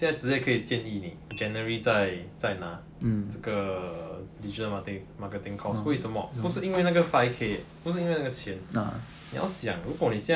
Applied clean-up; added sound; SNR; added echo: none; Tap; 18 dB; none.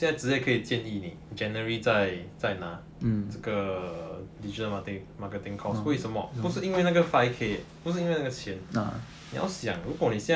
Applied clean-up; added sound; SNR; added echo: none; none; none; none.